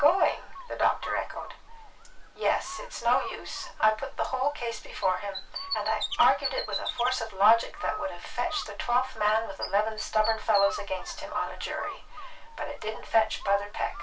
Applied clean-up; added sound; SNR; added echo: none; Bird; 12 dB; reverberation time 0.2 s.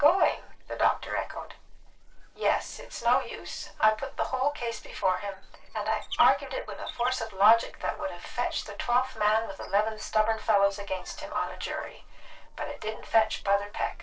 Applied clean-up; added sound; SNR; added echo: neural separator model SepFormer DNS4.